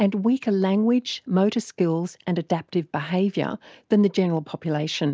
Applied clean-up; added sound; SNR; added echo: none; none; none; none.